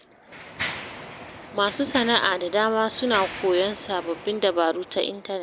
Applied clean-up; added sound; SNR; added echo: none; Mechanisms; 12 dB; none.